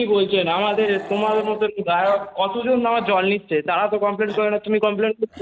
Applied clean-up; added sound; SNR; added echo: none; Growling; 19 dB; none.